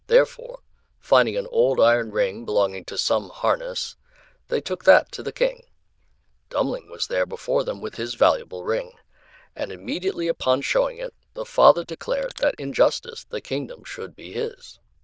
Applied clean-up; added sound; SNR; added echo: neural diffusion model UNIVERSE++.